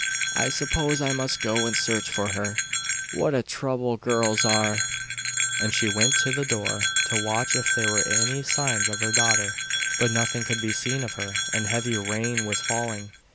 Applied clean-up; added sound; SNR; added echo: none; Bell; -2 dB; none.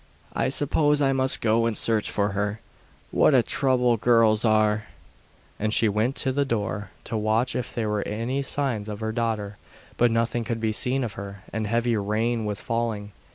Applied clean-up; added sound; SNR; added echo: none; none; none; none.